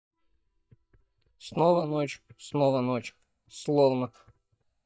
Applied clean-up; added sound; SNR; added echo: neural mask model DeepFilterNet 3.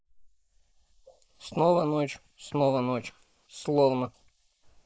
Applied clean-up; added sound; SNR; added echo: neural mask model Resemble Enhance denoiser.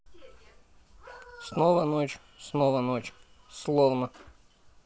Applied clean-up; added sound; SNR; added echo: none; none; none; none.